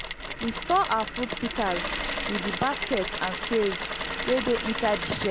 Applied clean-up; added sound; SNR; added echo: none; Mechanisms; 1 dB; none.